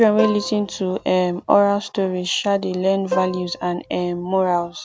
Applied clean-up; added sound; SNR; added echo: none; Plucked string instrument; 12 dB; none.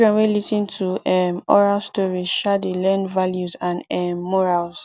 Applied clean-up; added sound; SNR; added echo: none; none; none; none.